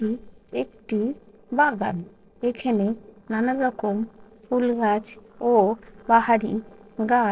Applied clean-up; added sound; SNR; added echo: neural separator model SepFormer DNS4.